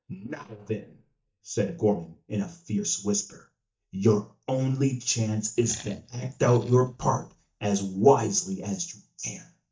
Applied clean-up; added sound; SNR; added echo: neural mask model DeepFilterNet 3.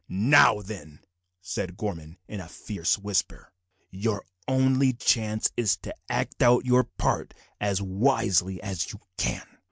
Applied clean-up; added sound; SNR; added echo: none; none; none; none.